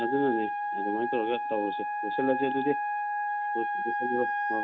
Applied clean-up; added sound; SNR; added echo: none; Wind instrument, woodwind instrument; -1 dB; none.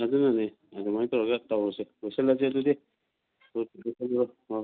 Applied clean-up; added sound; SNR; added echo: none; none; none; none.